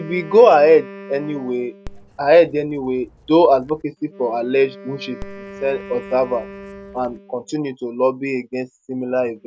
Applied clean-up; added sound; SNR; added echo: none; Dog + Wind instrument, woodwind instrument; 19 dB; none.